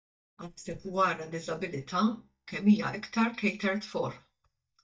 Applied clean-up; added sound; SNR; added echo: neural mask model DeepFilterNet 3.